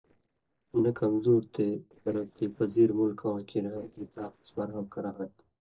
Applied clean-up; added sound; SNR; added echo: neural separator model SepFormer DNS4.